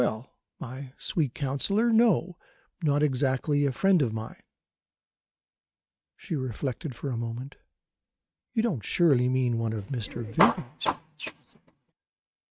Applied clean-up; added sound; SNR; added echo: neural mask model RNNoise.